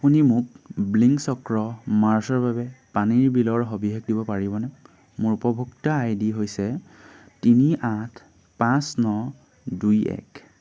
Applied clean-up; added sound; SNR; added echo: none; none; none; none.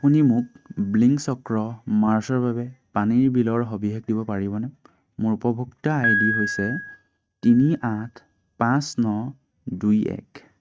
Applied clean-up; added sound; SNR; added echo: neural mask model RNNoise.